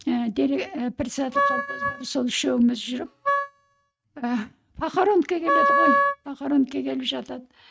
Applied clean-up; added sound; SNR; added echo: neural mask model RNNoise.